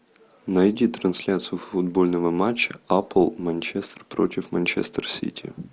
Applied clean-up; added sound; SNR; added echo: none; none; none; none.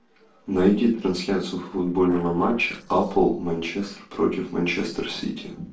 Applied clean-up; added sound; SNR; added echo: neural separator model SepFormer DNS4.